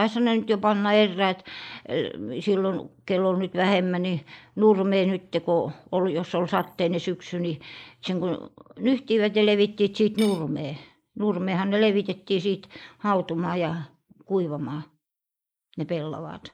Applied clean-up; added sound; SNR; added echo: neural mask model Resemble Enhance denoiser.